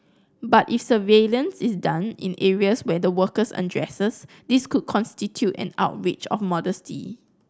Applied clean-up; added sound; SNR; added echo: none; none; none; none.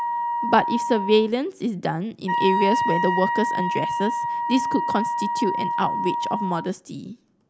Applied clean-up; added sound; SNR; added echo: none; Wind instrument, woodwind instrument; 1 dB; none.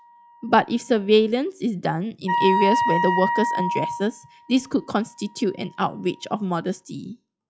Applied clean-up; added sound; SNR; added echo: classical method log-MMSE.